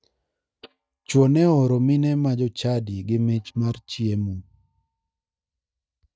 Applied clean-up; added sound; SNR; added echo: neural mask model DeepFilterNet 3.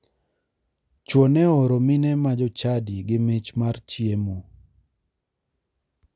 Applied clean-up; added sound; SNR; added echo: none; none; none; none.